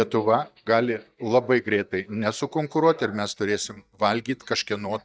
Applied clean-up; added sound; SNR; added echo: neural mask model DeepFilterNet 3.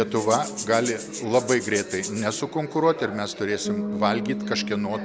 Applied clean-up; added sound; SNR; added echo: none; Rattle (instrument) + Bass guitar; 8 dB; none.